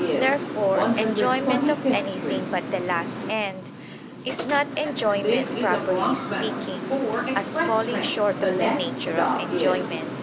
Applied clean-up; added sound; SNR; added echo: none; Subway, metro, underground; -1 dB; none.